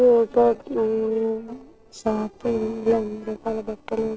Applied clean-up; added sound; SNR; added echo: neural separator model SepFormer DNS4.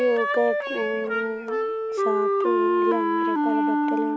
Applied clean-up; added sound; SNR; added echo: none; Wind instrument, woodwind instrument; -4 dB; none.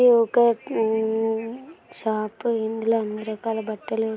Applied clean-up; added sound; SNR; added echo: none; none; none; none.